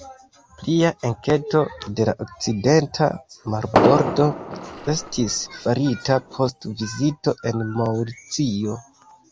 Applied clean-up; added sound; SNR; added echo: none; Fireworks; 2 dB; none.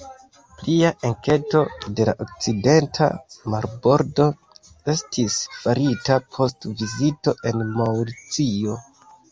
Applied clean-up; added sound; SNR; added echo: none; none; none; none.